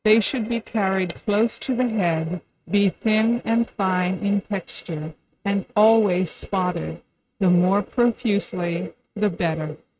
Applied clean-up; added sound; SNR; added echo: neural mask model RNNoise.